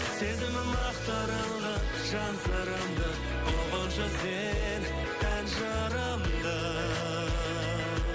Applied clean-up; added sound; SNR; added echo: none; Piano; 12 dB; none.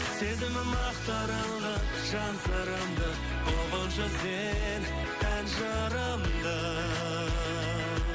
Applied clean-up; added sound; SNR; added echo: none; none; none; none.